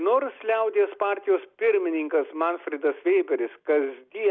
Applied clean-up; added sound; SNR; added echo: none; none; none; none.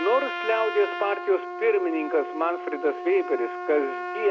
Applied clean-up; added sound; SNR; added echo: none; Trumpet; 8 dB; none.